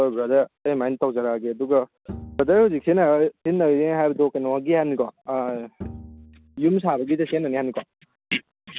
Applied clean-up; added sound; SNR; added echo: none; Bowed string instrument; 18 dB; none.